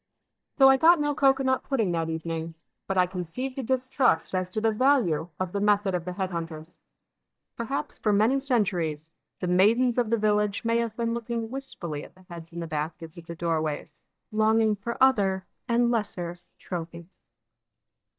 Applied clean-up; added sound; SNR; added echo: neural mask model DeepFilterNet 3.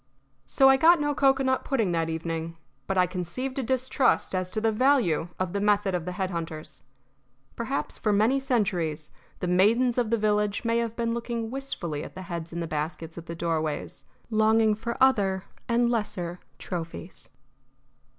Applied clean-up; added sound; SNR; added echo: none; none; none; none.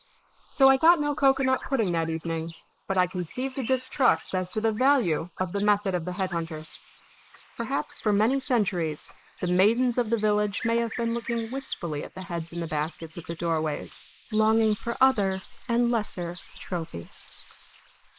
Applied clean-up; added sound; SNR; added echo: neural mask model Resemble Enhance denoiser.